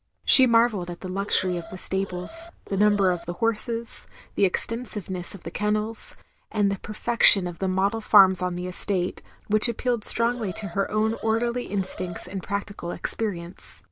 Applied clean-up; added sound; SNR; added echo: none; Alarm; 15 dB; none.